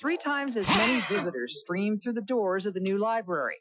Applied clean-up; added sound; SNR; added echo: classical method Wiener filter.